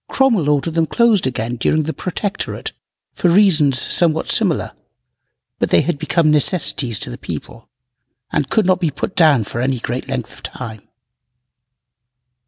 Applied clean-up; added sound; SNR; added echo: none; none; none; none.